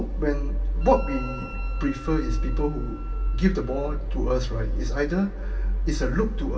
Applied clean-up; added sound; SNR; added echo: none; Wind instrument, woodwind instrument; 20 dB; reverberation time 0.2 s.